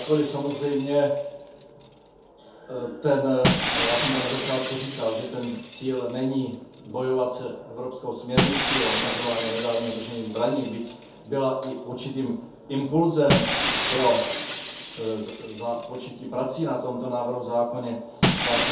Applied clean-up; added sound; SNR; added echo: none; Shatter; 3 dB; reverberation time 0.6 s.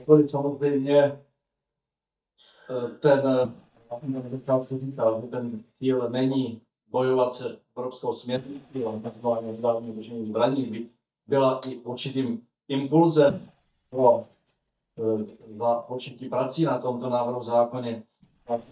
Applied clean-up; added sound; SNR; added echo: neural mask model DeepFilterNet 3.